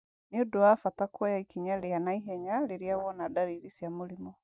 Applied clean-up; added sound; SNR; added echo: neural mask model DeepFilterNet 3.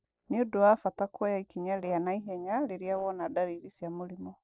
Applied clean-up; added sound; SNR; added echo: neural separator model SepFormer DNS4.